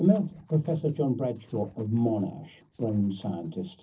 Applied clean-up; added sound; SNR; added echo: neural separator model SepFormer DNS4.